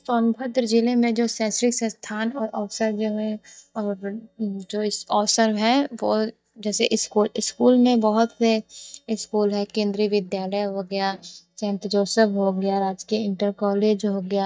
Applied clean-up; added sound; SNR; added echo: neural mask model DeepFilterNet 3.